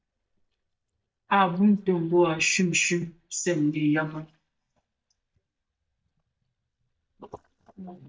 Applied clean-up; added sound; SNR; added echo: neural mask model DeepFilterNet 3.